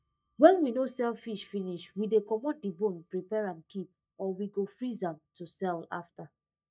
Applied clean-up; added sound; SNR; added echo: neural mask model DeepFilterNet 3.